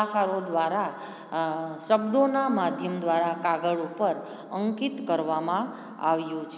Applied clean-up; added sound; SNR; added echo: none; none; none; none.